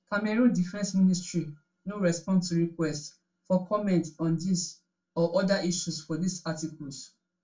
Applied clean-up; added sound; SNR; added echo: none; none; none; reverberation time 0.2 s.